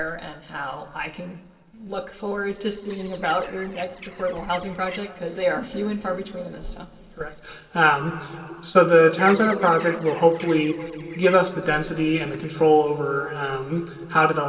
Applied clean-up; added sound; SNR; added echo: neural separator model SepFormer DNS4.